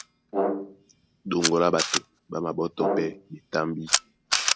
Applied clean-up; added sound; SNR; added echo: none; Brass instrument + Camera; 0 dB; none.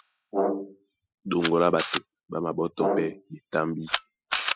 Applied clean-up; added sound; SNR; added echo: classical method spectral subtraction.